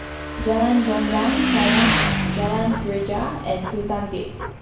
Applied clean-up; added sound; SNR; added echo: none; Motorcycle / Engine; 0 dB; reverberation time 0.7 s.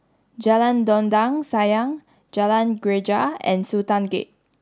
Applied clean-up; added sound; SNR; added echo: none; none; none; none.